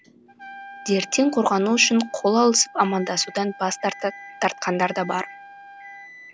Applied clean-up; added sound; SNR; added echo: none; Microwave oven + Trumpet; 18 dB; none.